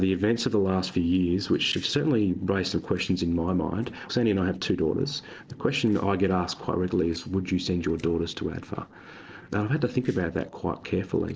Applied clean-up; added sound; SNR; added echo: neural separator model SepFormer DNS4.